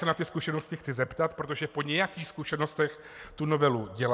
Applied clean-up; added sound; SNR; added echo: none; none; none; none.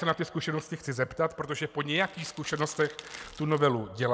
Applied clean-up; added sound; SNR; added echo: none; Crackle; 19 dB; none.